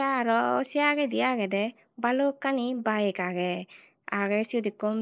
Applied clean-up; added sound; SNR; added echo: neural mask model Resemble Enhance denoiser.